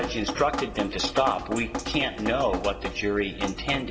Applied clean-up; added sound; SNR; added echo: none; Drip; 6 dB; reverberation time 1.6 s.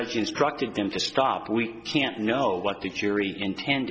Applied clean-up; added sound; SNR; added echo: none; none; none; none.